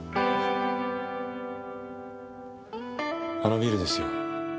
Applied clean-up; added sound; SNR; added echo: none; none; none; none.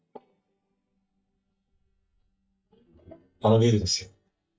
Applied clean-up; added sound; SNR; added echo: neural mask model DeepFilterNet 3.